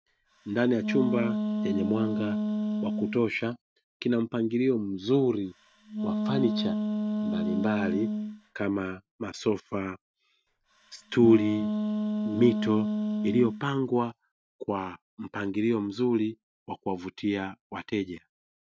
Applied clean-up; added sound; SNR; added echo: none; Wind instrument, woodwind instrument; 1 dB; none.